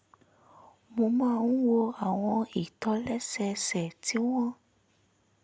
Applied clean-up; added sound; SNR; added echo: none; none; none; none.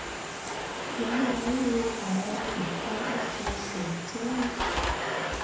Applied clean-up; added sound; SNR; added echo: none; Domestic sounds, home sounds; 0 dB; reverberation time 1.0 s.